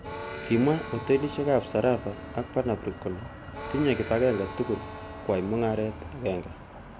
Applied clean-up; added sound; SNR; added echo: none; Motor vehicle (road) + Harmonica; 11 dB; none.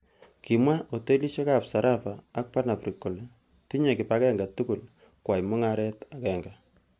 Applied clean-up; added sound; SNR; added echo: none; none; none; none.